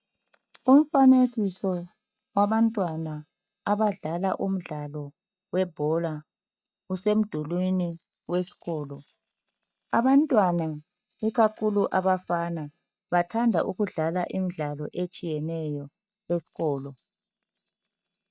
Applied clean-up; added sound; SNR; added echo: neural mask model DeepFilterNet 3.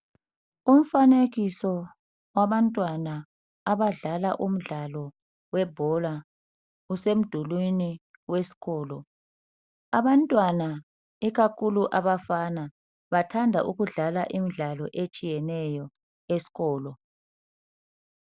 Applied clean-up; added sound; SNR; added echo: none; none; none; none.